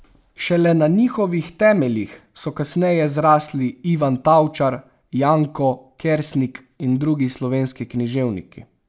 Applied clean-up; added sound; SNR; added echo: none; none; none; none.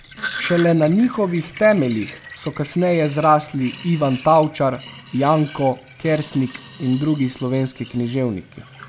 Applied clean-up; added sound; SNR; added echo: none; Sink (filling or washing); 17 dB; none.